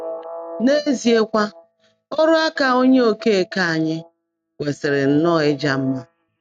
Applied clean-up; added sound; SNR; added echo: neural mask model RNNoise.